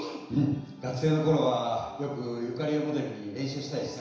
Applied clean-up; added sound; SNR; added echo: none; none; none; reverberation time 1.0 s.